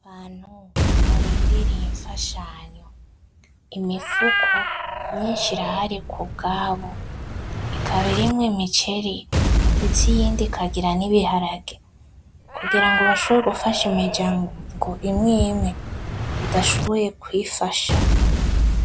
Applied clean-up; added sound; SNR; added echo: none; Explosion + Meow; -1 dB; none.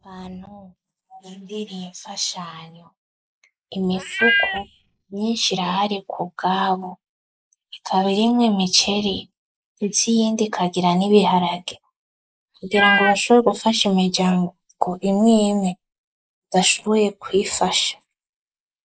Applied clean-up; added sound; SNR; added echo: neural mask model Resemble Enhance denoiser.